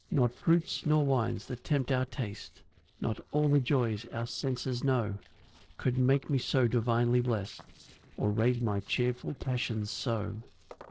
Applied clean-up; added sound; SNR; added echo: neural separator model SepFormer DNS4.